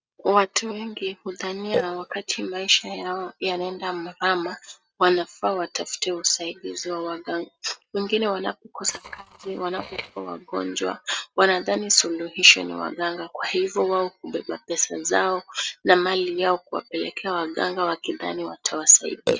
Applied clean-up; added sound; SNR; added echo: neural mask model RNNoise.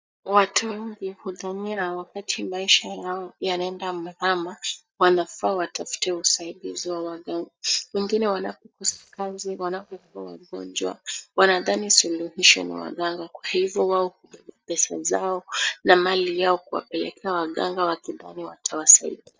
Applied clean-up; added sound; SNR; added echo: neural mask model DeepFilterNet 3.